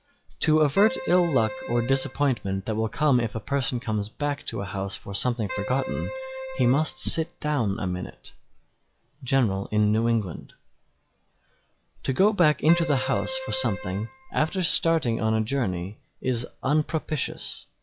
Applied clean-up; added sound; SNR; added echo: classical method log-MMSE.